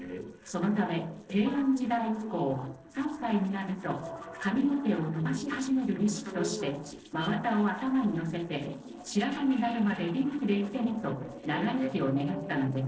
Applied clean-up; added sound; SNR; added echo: neural separator model SepFormer DNS4.